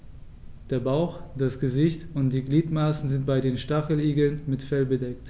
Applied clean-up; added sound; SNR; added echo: none; none; none; none.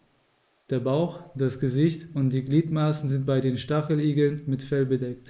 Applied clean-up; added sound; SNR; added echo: neural mask model Resemble Enhance denoiser.